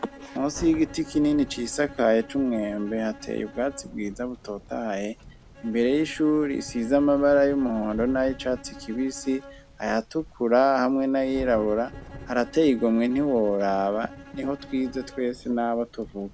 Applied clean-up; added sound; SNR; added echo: none; Bowed string instrument + Thunder; 18 dB; none.